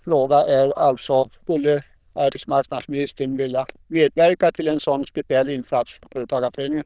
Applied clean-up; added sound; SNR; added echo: neural diffusion model UNIVERSE++.